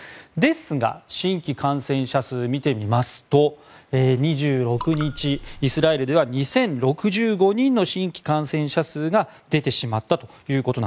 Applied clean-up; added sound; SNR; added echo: none; Raindrop / Drip; 14 dB; none.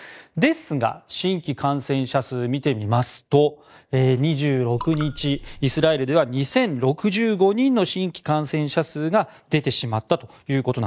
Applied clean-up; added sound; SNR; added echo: neural mask model DeepFilterNet 3.